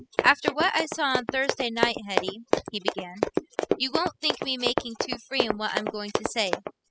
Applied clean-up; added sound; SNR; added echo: classical method spectral subtraction.